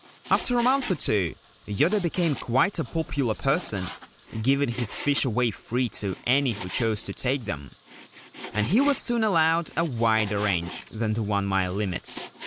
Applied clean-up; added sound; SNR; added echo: none; Frying (food); 15 dB; none.